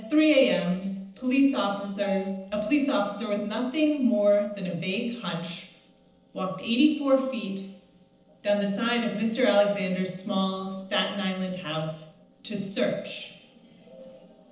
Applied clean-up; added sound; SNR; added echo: neural separator model SepFormer DNS4.